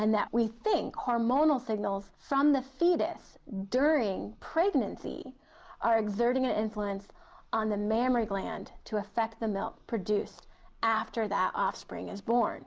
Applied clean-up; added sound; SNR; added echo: none; none; none; none.